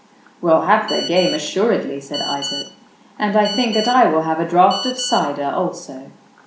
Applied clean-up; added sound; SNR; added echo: none; Telephone; 10 dB; none.